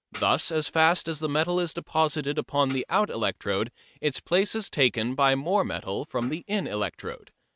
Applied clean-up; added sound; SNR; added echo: neural mask model RNNoise.